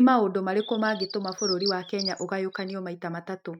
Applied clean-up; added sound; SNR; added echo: neural mask model RNNoise.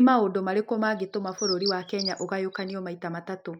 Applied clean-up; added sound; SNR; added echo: neural mask model Resemble Enhance denoiser.